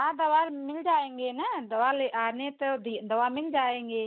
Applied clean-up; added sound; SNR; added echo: neural mask model Resemble Enhance denoiser.